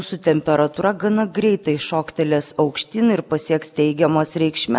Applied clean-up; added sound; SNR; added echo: none; none; none; none.